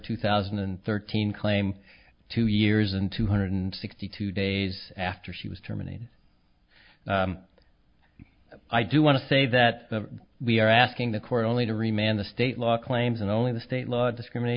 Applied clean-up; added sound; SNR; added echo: none; none; none; none.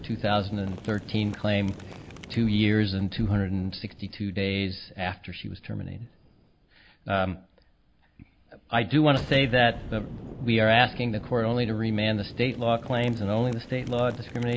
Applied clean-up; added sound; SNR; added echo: none; Boom; 16 dB; none.